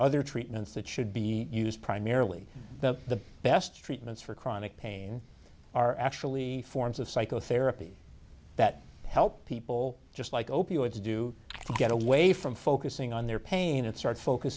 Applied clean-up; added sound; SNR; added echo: none; Chewing, mastication; 13 dB; none.